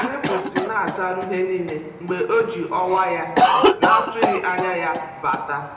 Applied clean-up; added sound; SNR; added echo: none; Cough; 0 dB; reverberation time 1.1 s.